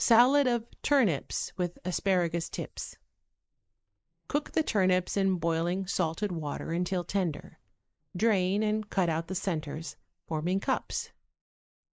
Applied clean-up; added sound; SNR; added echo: neural mask model Resemble Enhance denoiser.